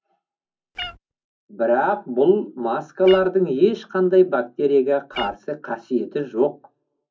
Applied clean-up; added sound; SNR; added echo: none; Meow; 15 dB; reverberation time 0.3 s.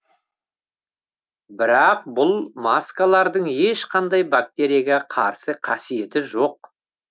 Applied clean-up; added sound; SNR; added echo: none; none; none; none.